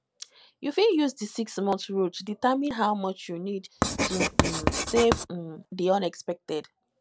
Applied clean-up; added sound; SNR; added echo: none; Writing; 0 dB; none.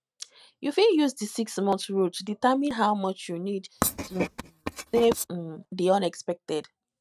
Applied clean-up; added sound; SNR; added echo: neural mask model RNNoise.